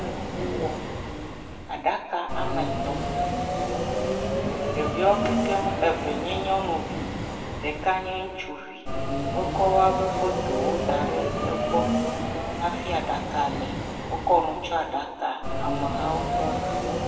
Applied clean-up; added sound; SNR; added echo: none; Subway, metro, underground; 0 dB; reverberation time 2.1 s.